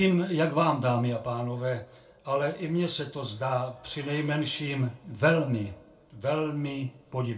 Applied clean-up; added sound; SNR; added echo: none; none; none; reverberation time 0.3 s.